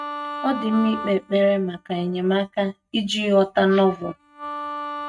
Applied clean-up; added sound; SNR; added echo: neural mask model RNNoise.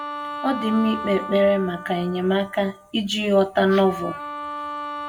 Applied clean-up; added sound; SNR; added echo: none; Wind instrument, woodwind instrument; 10 dB; none.